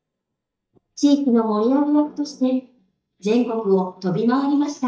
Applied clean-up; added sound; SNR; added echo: neural mask model DeepFilterNet 3.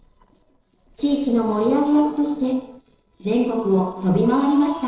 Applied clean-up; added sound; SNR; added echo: neural separator model SepFormer DNS4.